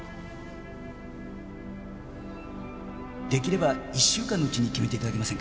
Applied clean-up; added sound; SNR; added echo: none; Idling / Accelerating, revving, vroom / Car; 14 dB; none.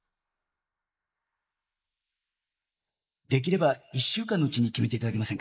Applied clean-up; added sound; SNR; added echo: neural mask model Resemble Enhance denoiser.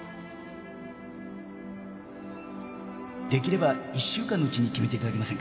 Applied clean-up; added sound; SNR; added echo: none; none; none; none.